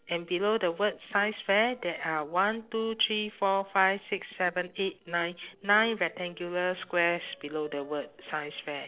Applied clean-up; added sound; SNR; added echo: neural separator model SepFormer DNS4.